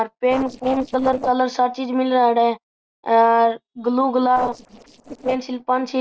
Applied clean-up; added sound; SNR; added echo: neural separator model SepFormer DNS4.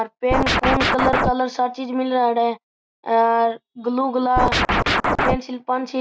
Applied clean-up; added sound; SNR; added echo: none; Scratching (performance technique); -2 dB; none.